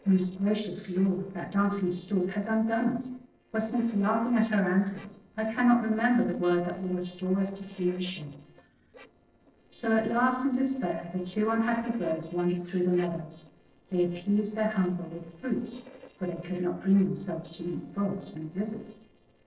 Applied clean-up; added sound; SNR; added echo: neural separator model SepFormer DNS4.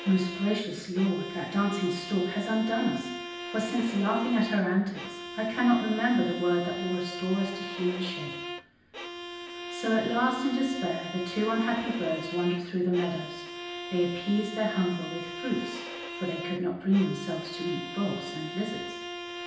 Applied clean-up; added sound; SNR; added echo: none; Bowed string instrument; 9 dB; reverberation time 0.9 s.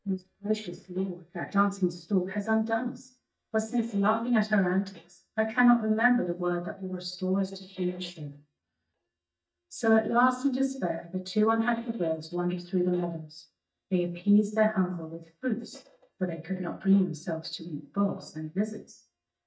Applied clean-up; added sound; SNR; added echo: neural mask model DeepFilterNet 3.